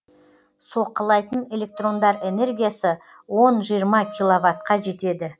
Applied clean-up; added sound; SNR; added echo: none; Wind instrument, woodwind instrument; 17 dB; none.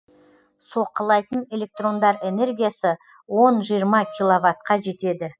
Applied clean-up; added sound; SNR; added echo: classical method spectral subtraction.